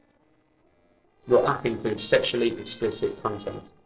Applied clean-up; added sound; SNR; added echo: neural separator model SepFormer DNS4.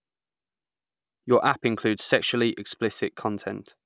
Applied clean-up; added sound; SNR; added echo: none; none; none; none.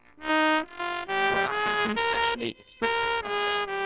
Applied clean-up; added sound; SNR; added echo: neural separator model SepFormer WHAMR!.